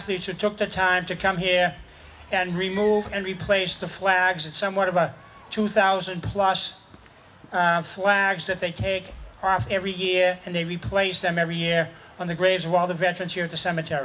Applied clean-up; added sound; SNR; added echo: none; none; none; none.